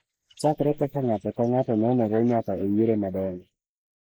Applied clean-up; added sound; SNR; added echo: neural mask model Resemble Enhance denoiser.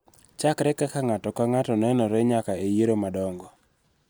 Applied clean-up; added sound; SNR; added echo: none; none; none; none.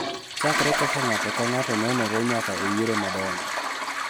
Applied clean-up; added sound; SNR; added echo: none; Toilet flush; -1 dB; none.